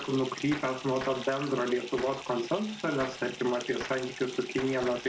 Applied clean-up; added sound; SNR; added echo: none; Fill (with liquid) / Bathtub (filling or washing) + Gunshot, gunfire; 12 dB; none.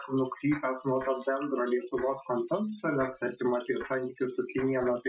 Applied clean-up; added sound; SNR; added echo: classical method Wiener filter.